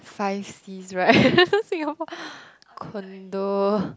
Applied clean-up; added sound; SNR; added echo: none; none; none; none.